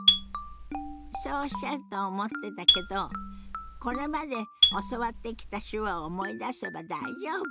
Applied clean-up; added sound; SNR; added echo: none; Marimba, xylophone; -5 dB; none.